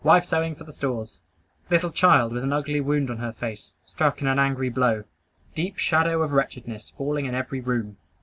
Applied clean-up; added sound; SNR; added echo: none; none; none; none.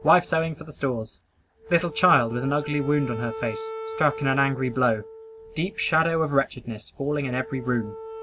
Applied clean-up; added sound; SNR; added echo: none; Wind instrument, woodwind instrument; 13 dB; none.